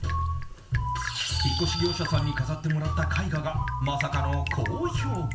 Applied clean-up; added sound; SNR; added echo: none; Drip; 13 dB; reverberation time 0.4 s.